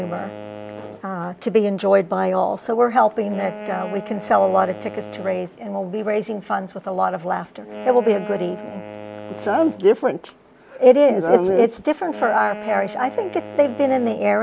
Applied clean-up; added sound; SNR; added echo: none; Wind instrument, woodwind instrument; 16 dB; none.